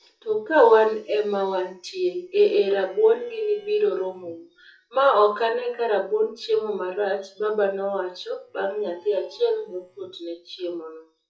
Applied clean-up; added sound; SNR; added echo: classical method WPE with log-MMSE.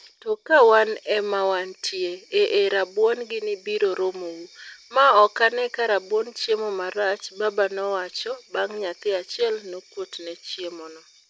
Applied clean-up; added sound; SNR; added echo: none; none; none; none.